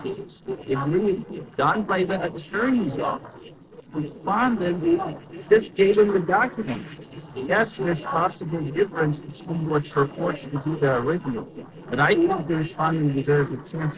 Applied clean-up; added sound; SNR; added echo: neural separator model SepFormer DNS4.